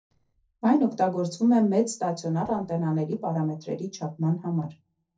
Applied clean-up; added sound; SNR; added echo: neural separator model SepFormer DNS4.